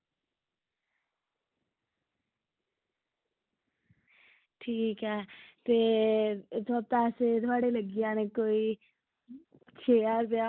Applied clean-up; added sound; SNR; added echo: none; none; none; none.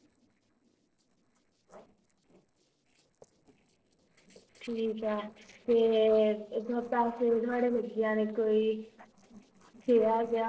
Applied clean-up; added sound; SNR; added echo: neural separator model SepFormer DNS4.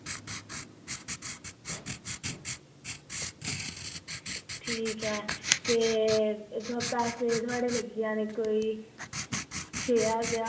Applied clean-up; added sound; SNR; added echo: none; Writing; 5 dB; reverberation time 0.8 s.